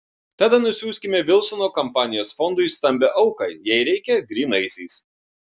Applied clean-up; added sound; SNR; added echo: none; none; none; none.